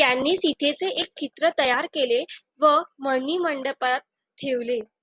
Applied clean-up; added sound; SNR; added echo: none; none; none; none.